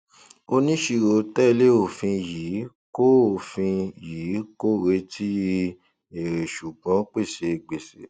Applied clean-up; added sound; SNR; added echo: none; none; none; none.